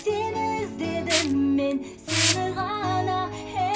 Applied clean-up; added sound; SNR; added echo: none; Liquid; 6 dB; reverberation time 0.3 s.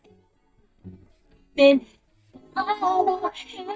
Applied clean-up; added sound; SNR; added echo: neural mask model DeepFilterNet 3.